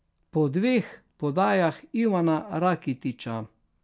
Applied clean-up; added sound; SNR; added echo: none; none; none; none.